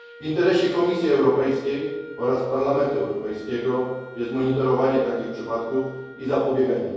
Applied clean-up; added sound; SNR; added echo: none; Wind instrument, woodwind instrument; 19 dB; reverberation time 1.3 s.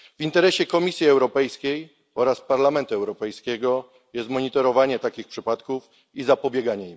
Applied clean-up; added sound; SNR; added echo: none; none; none; none.